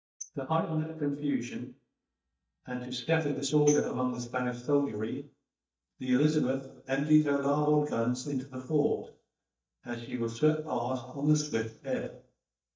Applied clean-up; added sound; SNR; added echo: neural mask model DeepFilterNet 3.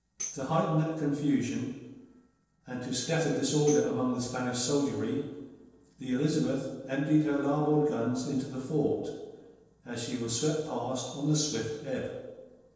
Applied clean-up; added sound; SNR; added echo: neural separator model SepFormer DNS4.